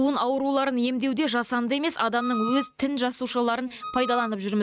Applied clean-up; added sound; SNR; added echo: neural mask model RNNoise.